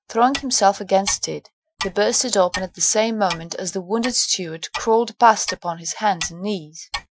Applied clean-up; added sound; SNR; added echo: classical method Wiener filter.